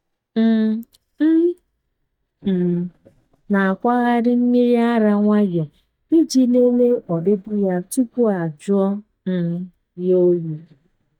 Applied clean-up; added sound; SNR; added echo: neural mask model DeepFilterNet 3.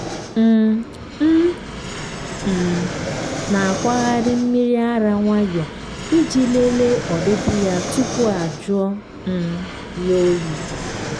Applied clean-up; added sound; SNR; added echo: none; Fixed-wing aircraft, airplane; 8 dB; none.